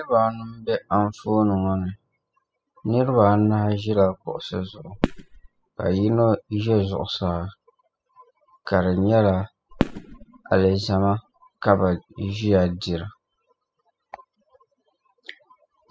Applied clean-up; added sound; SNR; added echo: classical method spectral subtraction.